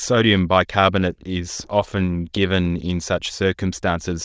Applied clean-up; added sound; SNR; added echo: neural diffusion model UNIVERSE++.